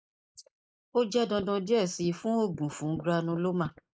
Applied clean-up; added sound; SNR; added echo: neural mask model Resemble Enhance denoiser.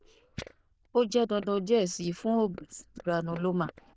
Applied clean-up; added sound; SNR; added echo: neural diffusion model UNIVERSE++.